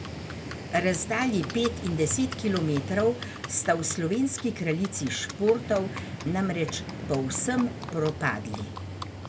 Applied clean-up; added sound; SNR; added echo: none; Livestock, farm animals, working animals; 9 dB; none.